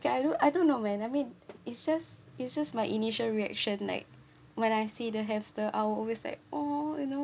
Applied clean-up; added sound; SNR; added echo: none; none; none; none.